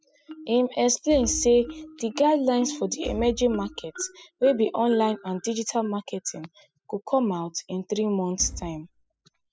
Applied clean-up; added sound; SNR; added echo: classical method spectral subtraction.